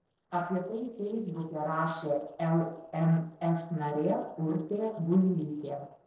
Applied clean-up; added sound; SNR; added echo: neural separator model SepFormer DNS4.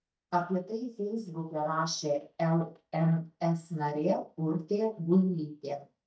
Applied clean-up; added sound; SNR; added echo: neural mask model DeepFilterNet 3.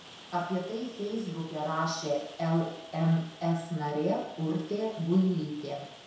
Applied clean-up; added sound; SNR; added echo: none; Rain; 19 dB; reverberation time 0.7 s.